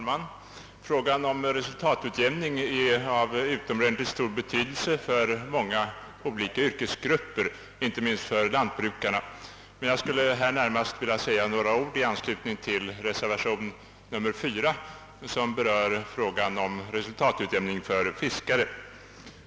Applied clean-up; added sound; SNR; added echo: none; none; none; none.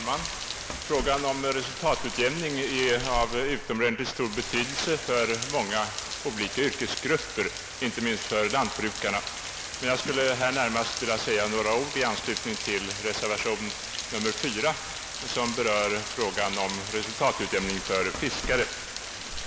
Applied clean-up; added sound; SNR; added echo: none; Rain; 7 dB; none.